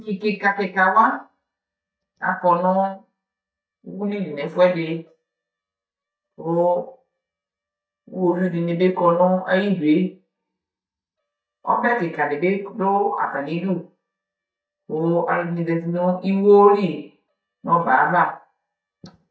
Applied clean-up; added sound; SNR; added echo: neural mask model DeepFilterNet 3.